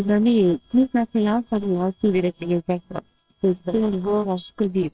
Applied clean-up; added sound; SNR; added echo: neural separator model SepFormer WHAMR!.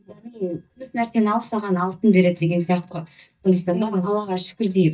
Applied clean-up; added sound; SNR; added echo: neural mask model DeepFilterNet 3.